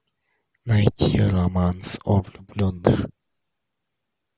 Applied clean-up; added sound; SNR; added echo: none; none; none; none.